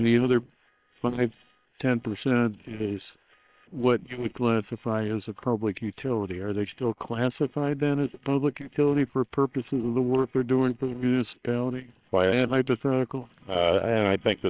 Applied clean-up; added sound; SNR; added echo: neural separator model SepFormer WHAM!.